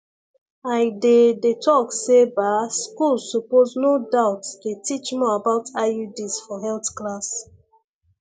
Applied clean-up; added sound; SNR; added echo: none; none; none; none.